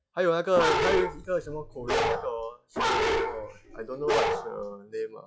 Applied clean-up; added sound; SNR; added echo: classical method log-MMSE.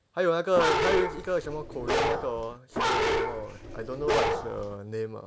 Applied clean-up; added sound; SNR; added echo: none; Bark; -1 dB; none.